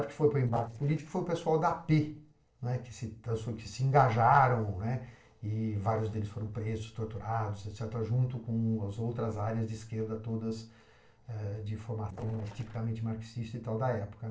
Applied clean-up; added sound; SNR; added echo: neural separator model SepFormer DNS4.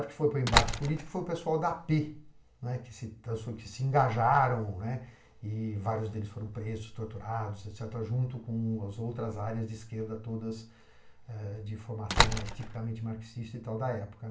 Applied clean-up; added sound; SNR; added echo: none; Slam; -1 dB; reverberation time 0.4 s.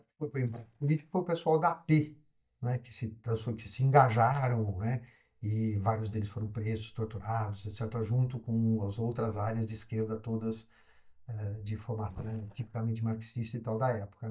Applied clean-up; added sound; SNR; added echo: neural mask model DeepFilterNet 3.